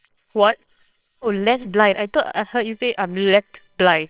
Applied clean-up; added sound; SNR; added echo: neural separator model SepFormer WHAMR!.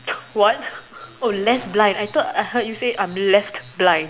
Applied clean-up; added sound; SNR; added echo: none; none; none; none.